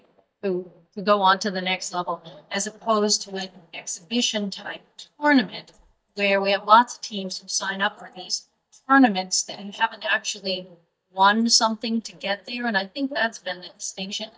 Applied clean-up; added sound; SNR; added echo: neural mask model DeepFilterNet 3.